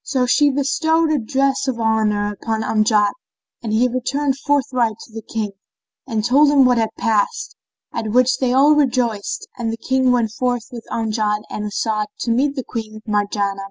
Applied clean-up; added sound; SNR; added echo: none; none; none; none.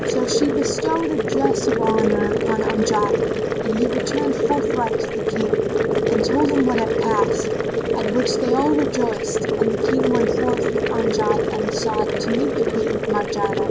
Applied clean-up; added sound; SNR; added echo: none; Boiling; -4 dB; none.